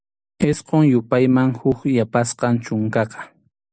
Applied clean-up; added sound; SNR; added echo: none; none; none; none.